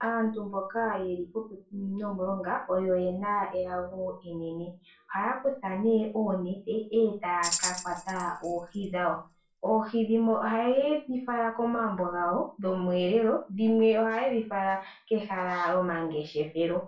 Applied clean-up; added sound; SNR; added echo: none; Tambourine; 8 dB; reverberation time 0.3 s.